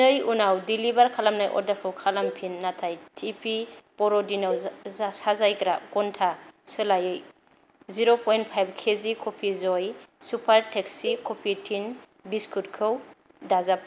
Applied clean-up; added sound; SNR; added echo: none; Cowbell; 14 dB; none.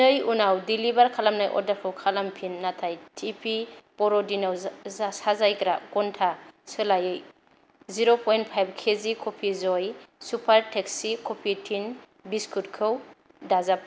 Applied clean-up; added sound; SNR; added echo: none; none; none; none.